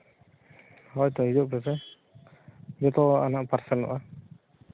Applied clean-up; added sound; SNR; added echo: none; none; none; none.